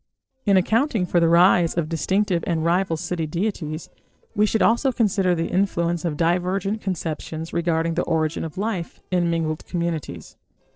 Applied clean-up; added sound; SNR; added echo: neural separator model SepFormer DNS4.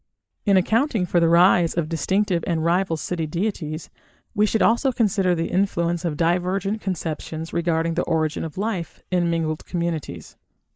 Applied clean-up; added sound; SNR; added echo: neural mask model Resemble Enhance denoiser.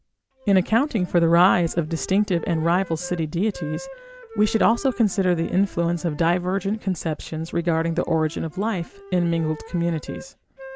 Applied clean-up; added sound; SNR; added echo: none; Wind instrument, woodwind instrument; 20 dB; none.